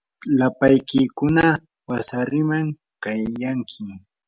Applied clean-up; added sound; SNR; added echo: none; none; none; none.